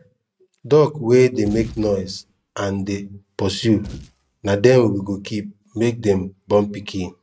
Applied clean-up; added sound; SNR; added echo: neural mask model RNNoise.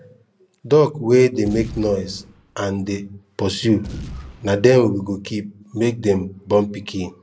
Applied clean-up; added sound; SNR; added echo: none; Boom; 16 dB; none.